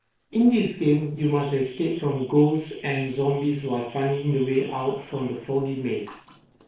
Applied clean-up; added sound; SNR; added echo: neural separator model SepFormer DNS4.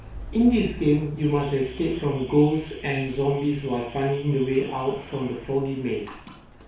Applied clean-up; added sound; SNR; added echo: none; Alarm / Car; 16 dB; reverberation time 0.4 s.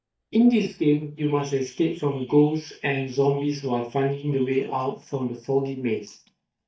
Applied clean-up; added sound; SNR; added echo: neural mask model DeepFilterNet 3.